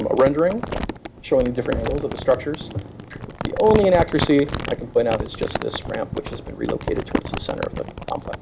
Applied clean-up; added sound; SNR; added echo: none; Crumpling, crinkling; 7 dB; none.